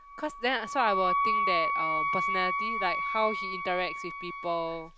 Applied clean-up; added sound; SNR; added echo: none; Wind instrument, woodwind instrument; -2 dB; none.